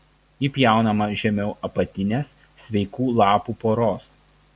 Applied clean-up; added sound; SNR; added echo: none; none; none; none.